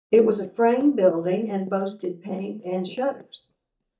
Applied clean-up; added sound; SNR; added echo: neural mask model DeepFilterNet 3.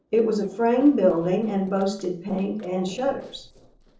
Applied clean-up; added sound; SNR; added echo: neural separator model SepFormer DNS4.